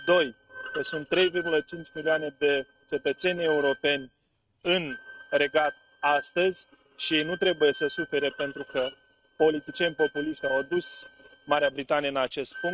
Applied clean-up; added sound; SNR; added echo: neural mask model RNNoise.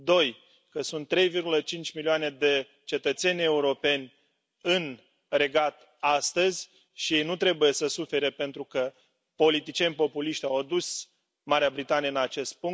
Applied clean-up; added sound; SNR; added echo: none; none; none; none.